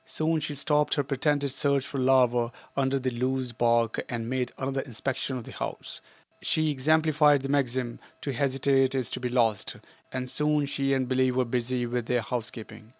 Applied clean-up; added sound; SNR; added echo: none; none; none; none.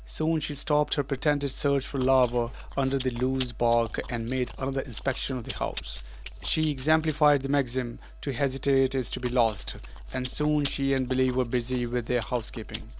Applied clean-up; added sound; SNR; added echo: none; Chewing, mastication; 12 dB; none.